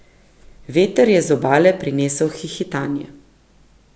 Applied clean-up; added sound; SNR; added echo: none; none; none; none.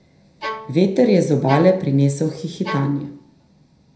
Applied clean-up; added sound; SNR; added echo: none; Bowed string instrument; 13 dB; reverberation time 0.5 s.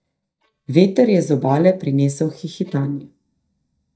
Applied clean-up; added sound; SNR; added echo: neural mask model DeepFilterNet 3.